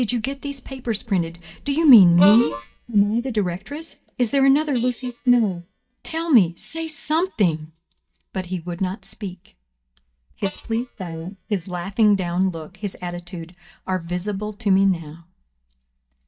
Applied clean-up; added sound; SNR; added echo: neural mask model DeepFilterNet 3.